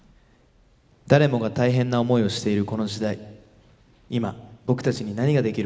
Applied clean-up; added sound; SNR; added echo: none; none; none; none.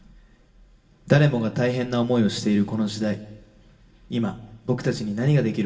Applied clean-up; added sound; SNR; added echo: none; none; none; reverberation time 0.2 s.